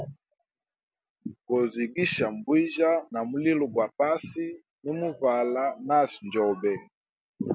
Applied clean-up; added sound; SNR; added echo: none; none; none; none.